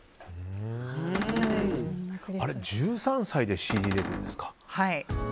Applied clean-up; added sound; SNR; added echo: none; Cupboard open or close; 5 dB; none.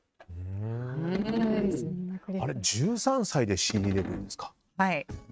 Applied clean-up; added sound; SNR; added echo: neural mask model RNNoise.